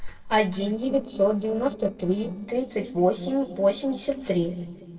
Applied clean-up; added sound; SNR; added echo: neural separator model SepFormer DNS4.